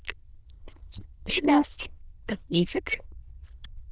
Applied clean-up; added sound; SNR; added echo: neural diffusion model UNIVERSE++.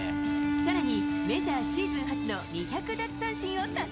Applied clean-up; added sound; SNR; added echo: none; Bowed string instrument; -2 dB; none.